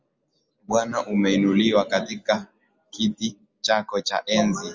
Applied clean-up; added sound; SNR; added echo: none; none; none; none.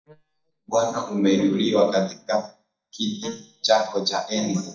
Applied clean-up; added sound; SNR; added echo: neural mask model DeepFilterNet 3.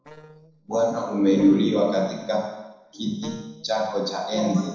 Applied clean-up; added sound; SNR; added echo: neural separator model SepFormer DNS4.